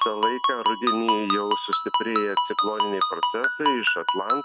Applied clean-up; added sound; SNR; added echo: none; Ringtone; -3 dB; none.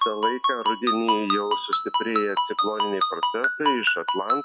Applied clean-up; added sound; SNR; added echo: classical method log-MMSE.